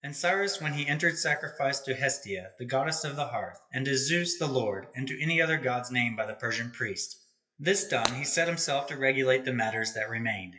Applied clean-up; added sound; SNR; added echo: classical method WPE with log-MMSE.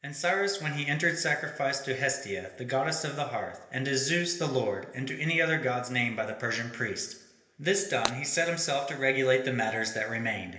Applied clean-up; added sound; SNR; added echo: none; Shatter; 12 dB; reverberation time 1.4 s.